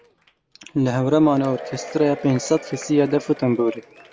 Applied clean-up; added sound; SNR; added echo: none; Applause / Crowd / Cheering; 16 dB; none.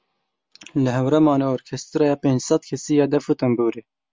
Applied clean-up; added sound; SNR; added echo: none; none; none; none.